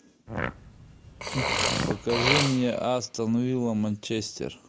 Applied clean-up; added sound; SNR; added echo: none; Fart + Burping, eructation; 2 dB; none.